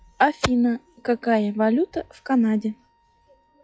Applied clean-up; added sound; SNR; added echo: classical method log-MMSE.